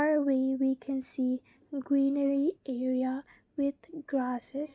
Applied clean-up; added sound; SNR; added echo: none; none; none; none.